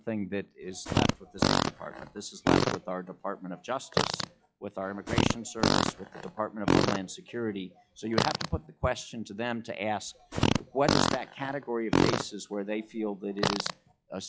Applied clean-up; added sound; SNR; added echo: classical method log-MMSE.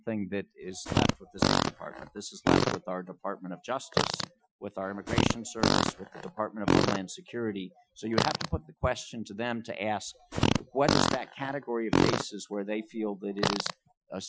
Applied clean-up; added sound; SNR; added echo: classical method Wiener filter.